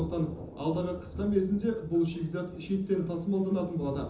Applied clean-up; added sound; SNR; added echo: none; Thunder; 13 dB; reverberation time 0.6 s.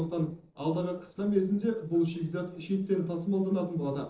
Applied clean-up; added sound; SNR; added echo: neural separator model SepFormer DNS4.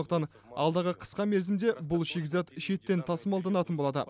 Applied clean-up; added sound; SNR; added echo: none; none; none; none.